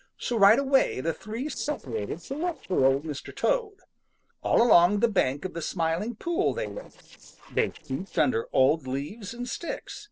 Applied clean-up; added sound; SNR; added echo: neural separator model SepFormer DNS4.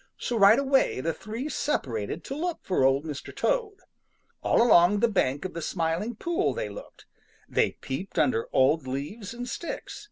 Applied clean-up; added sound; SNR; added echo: none; none; none; none.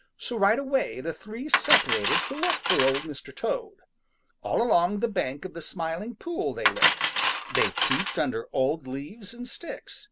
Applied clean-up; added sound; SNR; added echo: none; Cutlery, silverware; -1 dB; none.